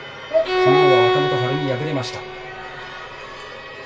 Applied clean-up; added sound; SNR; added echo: none; Bowed string instrument; -4 dB; reverberation time 0.2 s.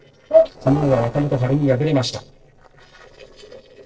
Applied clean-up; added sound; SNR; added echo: neural separator model SepFormer DNS4.